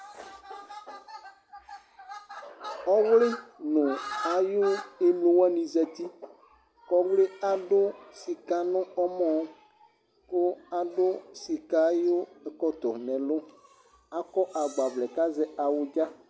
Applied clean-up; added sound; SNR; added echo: none; none; none; none.